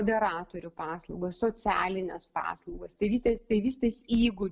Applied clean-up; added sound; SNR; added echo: none; none; none; none.